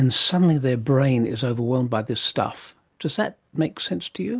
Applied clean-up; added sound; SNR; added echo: none; none; none; none.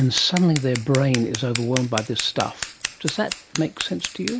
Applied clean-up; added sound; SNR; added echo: none; Scissors; 9 dB; none.